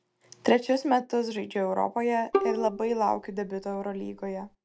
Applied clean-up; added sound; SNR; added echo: none; Bowed string instrument; 5 dB; none.